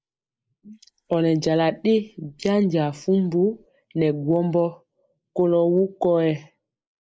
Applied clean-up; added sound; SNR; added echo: neural mask model Resemble Enhance denoiser.